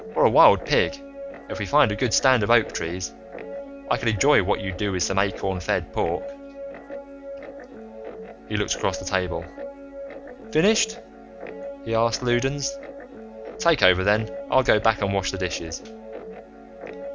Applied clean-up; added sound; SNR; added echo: none; Guitar; 12 dB; none.